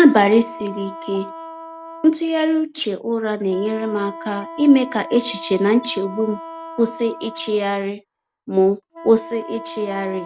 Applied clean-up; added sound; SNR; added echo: none; Wind instrument, woodwind instrument; 15 dB; none.